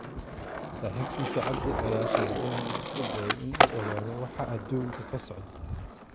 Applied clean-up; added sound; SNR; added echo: none; Skateboard; -3 dB; none.